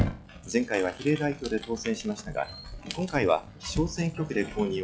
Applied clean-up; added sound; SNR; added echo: classical method log-MMSE.